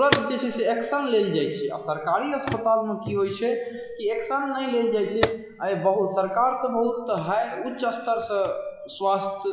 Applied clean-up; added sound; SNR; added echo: classical method log-MMSE.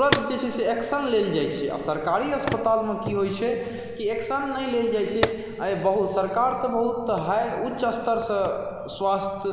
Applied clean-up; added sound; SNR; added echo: none; Fire; 11 dB; none.